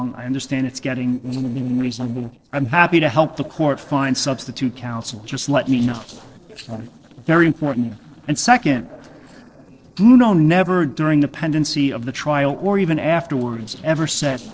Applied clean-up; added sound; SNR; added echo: neural separator model SepFormer DNS4.